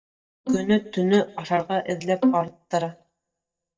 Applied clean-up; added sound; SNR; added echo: neural mask model DeepFilterNet 3.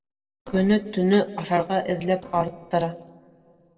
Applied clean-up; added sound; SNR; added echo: neural separator model SepFormer DNS4.